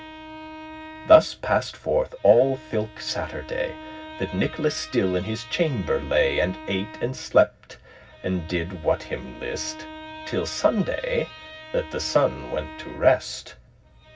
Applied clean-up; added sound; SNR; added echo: none; Bowed string instrument; 17 dB; reverberation time 0.4 s.